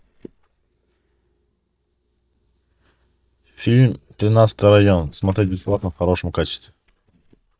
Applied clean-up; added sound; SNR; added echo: neural mask model DeepFilterNet 3.